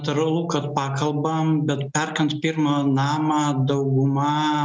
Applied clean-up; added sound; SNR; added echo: none; none; none; none.